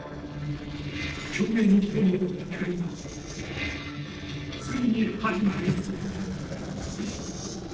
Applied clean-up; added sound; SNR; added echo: neural separator model SepFormer DNS4.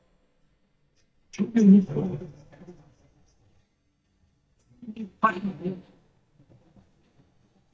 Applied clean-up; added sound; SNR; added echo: neural mask model DeepFilterNet 3.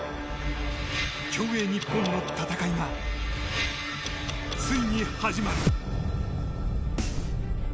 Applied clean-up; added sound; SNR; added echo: none; none; none; none.